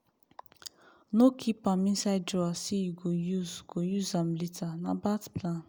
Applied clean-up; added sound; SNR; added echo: none; none; none; none.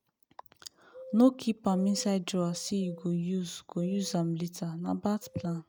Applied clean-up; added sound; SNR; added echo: neural mask model RNNoise.